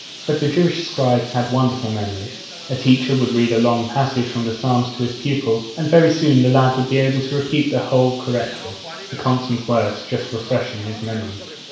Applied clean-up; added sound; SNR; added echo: none; Bird; 16 dB; reverberation time 0.7 s.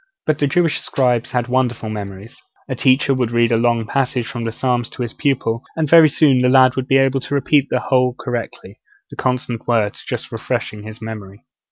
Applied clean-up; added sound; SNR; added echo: none; none; none; none.